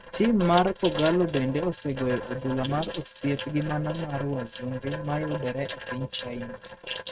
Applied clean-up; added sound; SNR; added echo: neural mask model RNNoise.